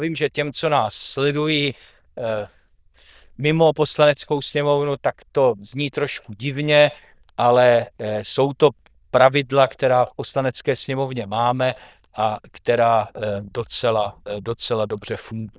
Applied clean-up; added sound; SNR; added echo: neural diffusion model UNIVERSE++.